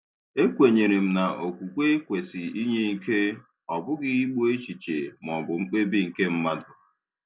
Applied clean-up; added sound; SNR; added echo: none; none; none; none.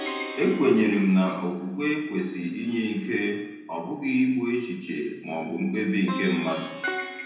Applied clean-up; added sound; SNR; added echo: none; Plucked string instrument; 13 dB; reverberation time 0.9 s.